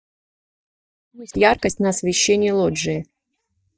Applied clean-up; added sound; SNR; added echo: neural mask model DeepFilterNet 3.